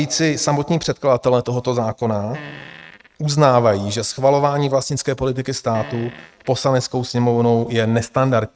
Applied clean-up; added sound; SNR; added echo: neural mask model RNNoise.